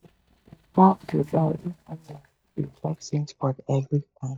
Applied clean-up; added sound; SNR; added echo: neural mask model DeepFilterNet 3.